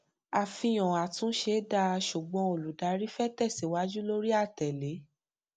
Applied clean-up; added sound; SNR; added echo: none; none; none; none.